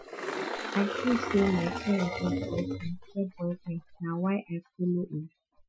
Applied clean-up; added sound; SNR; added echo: classical method Wiener filter.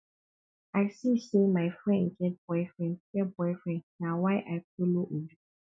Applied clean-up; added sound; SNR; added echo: none; none; none; none.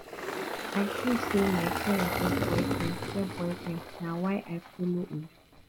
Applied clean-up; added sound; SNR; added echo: none; Engine; 2 dB; none.